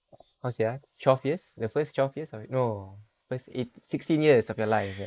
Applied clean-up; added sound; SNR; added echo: neural mask model Resemble Enhance denoiser.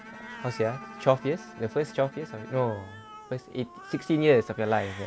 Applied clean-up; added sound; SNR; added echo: none; Bowed string instrument + Cat; 16 dB; none.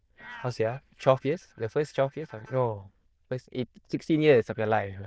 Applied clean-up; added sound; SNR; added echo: neural diffusion model UNIVERSE++.